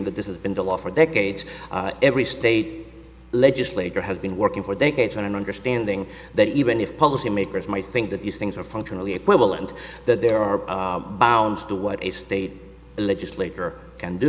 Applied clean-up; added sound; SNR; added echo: none; none; none; none.